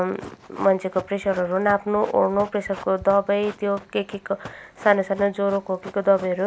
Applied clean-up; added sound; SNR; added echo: none; Run; 20 dB; none.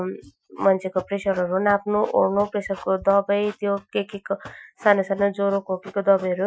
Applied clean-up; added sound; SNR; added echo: classical method Wiener filter.